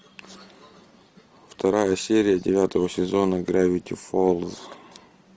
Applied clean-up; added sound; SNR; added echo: none; none; none; none.